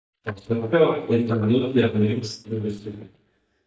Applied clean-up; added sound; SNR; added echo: neural mask model DeepFilterNet 3.